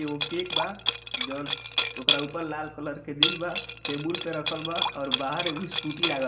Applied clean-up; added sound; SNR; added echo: none; Liquid; -2 dB; reverberation time 1.6 s.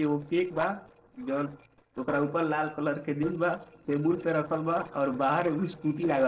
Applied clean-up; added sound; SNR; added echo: neural separator model SepFormer DNS4.